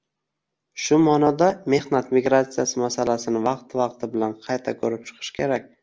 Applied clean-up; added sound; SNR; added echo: none; none; none; none.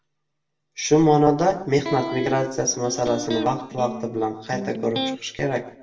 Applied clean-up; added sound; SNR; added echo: none; Electric guitar; 9 dB; reverberation time 0.6 s.